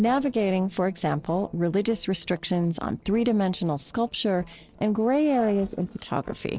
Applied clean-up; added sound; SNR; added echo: neural separator model SepFormer DNS4.